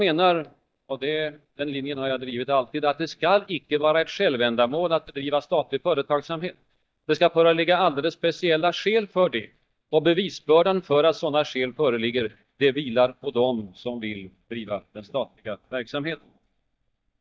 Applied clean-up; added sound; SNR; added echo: neural mask model DeepFilterNet 3.